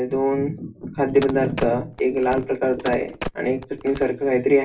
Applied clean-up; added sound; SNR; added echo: none; Telephone; 13 dB; reverberation time 0.2 s.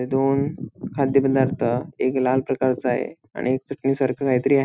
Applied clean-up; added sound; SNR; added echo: none; none; none; none.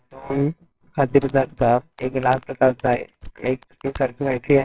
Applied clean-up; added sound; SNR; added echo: neural separator model SepFormer WHAMR!.